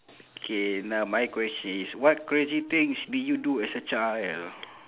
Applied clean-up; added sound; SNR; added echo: none; none; none; none.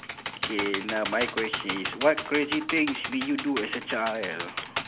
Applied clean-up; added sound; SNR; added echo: none; Computer keyboard; 5 dB; none.